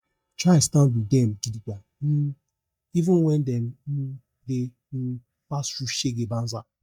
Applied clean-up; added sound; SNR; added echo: neural mask model DeepFilterNet 3.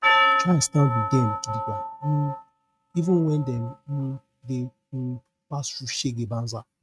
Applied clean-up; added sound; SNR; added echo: neural mask model RNNoise.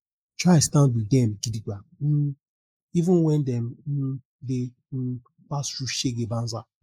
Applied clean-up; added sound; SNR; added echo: neural mask model Resemble Enhance denoiser.